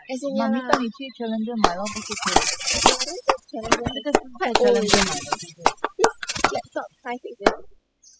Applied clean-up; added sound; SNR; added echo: classical method spectral subtraction.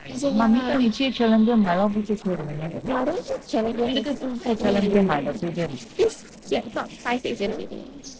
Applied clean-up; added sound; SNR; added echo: neural separator model SepFormer DNS4.